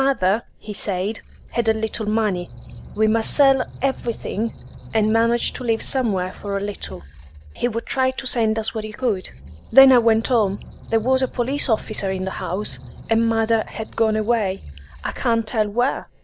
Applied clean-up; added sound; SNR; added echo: none; Squeak; 18 dB; none.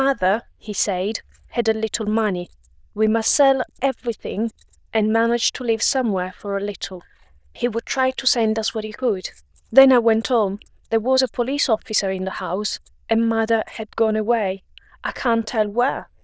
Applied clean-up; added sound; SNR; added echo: neural diffusion model UNIVERSE++.